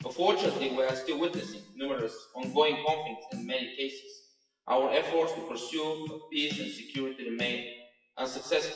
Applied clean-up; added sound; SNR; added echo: classical method WPE with log-MMSE.